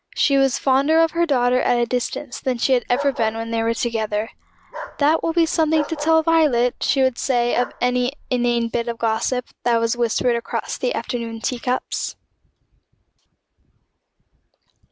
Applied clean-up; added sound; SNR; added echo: none; Bark; 14 dB; none.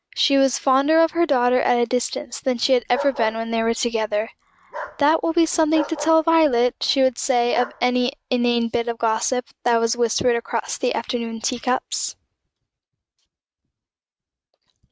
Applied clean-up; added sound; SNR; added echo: neural mask model RNNoise.